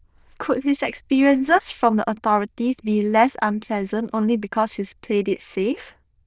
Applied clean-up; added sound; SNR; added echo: neural diffusion model UNIVERSE++.